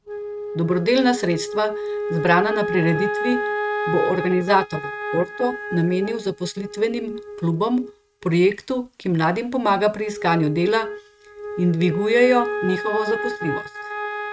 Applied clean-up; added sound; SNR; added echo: neural mask model RNNoise.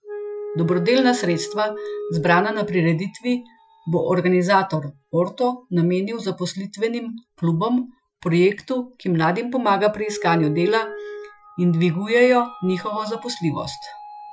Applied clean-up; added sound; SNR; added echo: classical method Wiener filter.